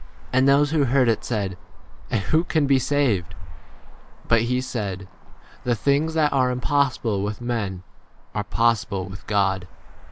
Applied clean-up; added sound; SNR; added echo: none; Traffic noise, roadway noise; 11 dB; none.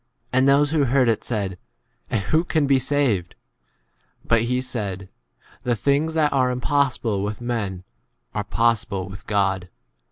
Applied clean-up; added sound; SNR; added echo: none; none; none; none.